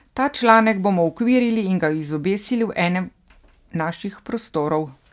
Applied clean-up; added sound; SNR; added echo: none; none; none; none.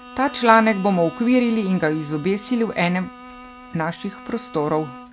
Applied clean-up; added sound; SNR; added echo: none; Bowed string instrument; 18 dB; none.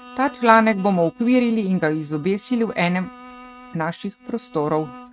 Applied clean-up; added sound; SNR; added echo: neural mask model RNNoise.